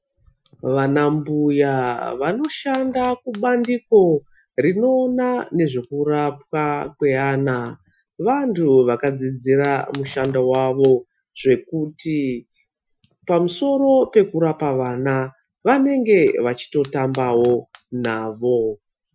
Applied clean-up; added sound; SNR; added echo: classical method Wiener filter.